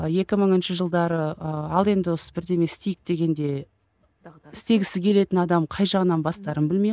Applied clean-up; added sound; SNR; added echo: none; none; none; none.